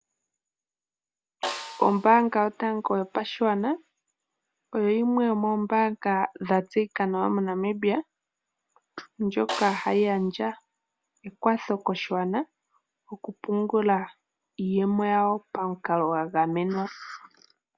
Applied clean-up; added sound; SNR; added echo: none; Snare drum; 13 dB; none.